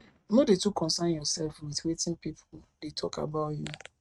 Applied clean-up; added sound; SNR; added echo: neural mask model RNNoise.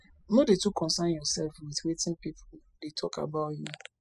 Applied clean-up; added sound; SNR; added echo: classical method spectral subtraction.